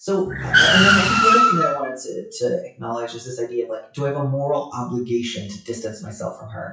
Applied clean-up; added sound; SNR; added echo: classical method WPE with log-MMSE.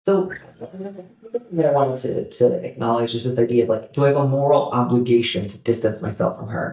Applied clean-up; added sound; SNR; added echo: neural mask model DeepFilterNet 3.